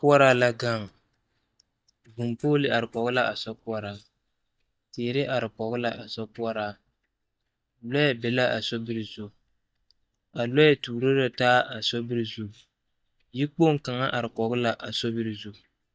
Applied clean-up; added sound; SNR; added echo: neural mask model DeepFilterNet 3.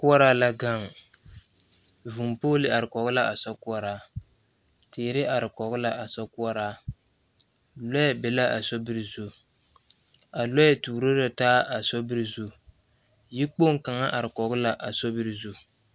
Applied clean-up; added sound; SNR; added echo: none; none; none; none.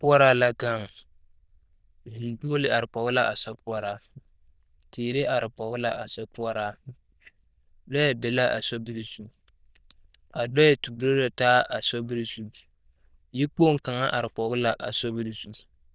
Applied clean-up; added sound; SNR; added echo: neural diffusion model UNIVERSE++.